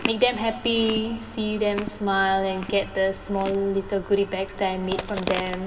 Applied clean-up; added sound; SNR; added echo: none; Chewing, mastication; 10 dB; reverberation time 2.2 s.